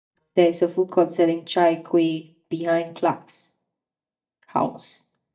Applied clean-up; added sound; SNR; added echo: neural mask model DeepFilterNet 3.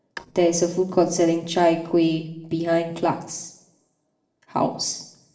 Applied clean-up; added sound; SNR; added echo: neural separator model SepFormer DNS4.